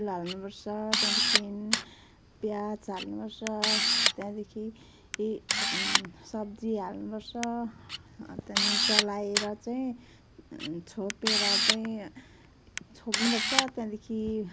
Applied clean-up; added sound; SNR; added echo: none; Camera; -3 dB; none.